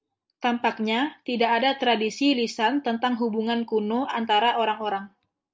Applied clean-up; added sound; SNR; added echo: none; none; none; none.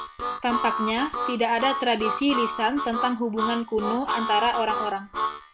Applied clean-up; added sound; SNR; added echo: none; Harmonica; 4 dB; none.